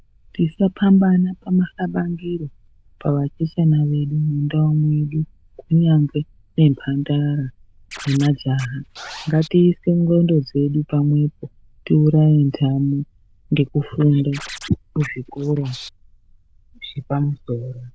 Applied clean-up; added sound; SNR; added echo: neural diffusion model UNIVERSE++.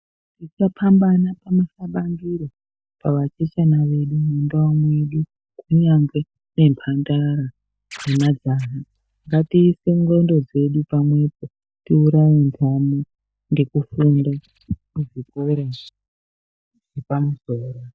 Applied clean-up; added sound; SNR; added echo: neural mask model DeepFilterNet 3.